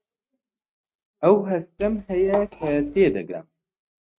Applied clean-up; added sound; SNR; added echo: neural mask model RNNoise.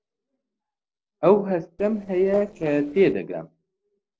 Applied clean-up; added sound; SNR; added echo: neural separator model SepFormer DNS4.